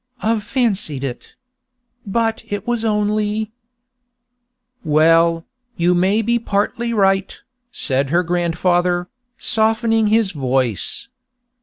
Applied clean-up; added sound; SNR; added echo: none; none; none; none.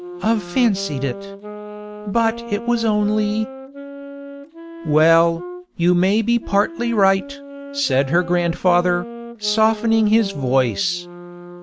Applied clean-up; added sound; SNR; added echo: none; Wind instrument, woodwind instrument; 13 dB; none.